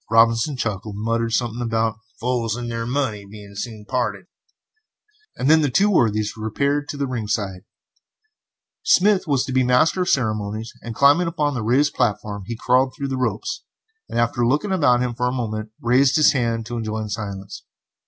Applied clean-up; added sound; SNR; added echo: none; none; none; none.